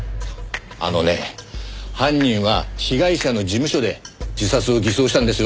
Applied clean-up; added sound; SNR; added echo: none; none; none; none.